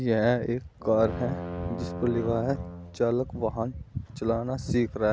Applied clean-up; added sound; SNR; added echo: none; Brass instrument; 10 dB; none.